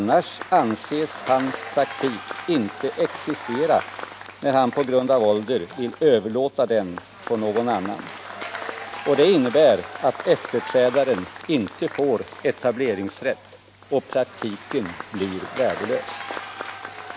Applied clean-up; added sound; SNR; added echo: none; Applause / Crowd / Cheering; 13 dB; none.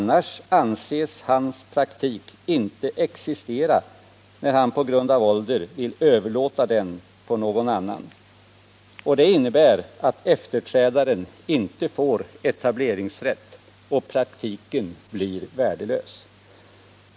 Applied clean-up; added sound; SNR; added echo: none; none; none; none.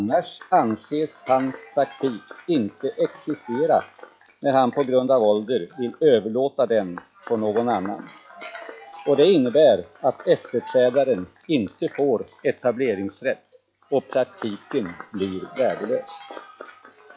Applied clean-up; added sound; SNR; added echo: classical method log-MMSE.